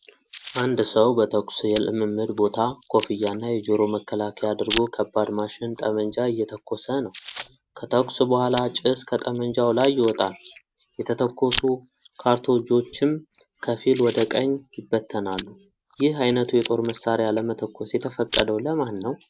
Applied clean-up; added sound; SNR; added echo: none; Chewing, mastication; 13 dB; none.